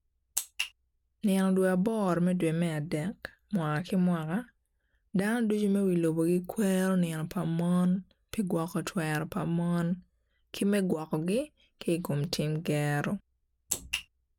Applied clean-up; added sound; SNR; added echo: none; none; none; none.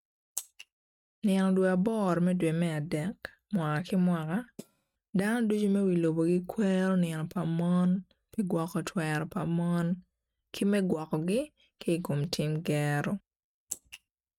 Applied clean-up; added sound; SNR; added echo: neural mask model RNNoise.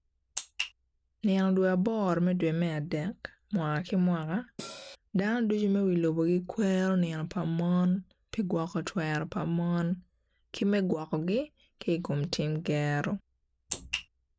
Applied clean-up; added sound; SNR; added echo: none; Cymbal; 12 dB; none.